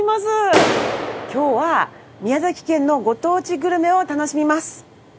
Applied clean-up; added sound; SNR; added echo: none; Clapping; 6 dB; none.